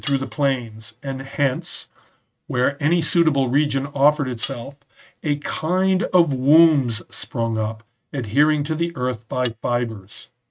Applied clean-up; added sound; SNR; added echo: neural mask model RNNoise.